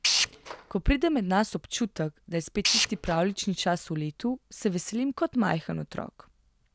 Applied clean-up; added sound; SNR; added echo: none; Tools; -1 dB; none.